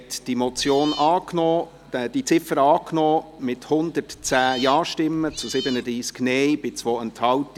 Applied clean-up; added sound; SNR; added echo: none; Cat; 14 dB; none.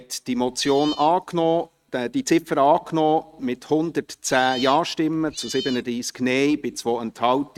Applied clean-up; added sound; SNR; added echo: neural mask model RNNoise.